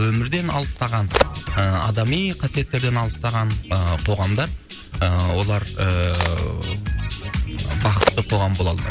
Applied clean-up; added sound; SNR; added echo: none; Crack; 10 dB; none.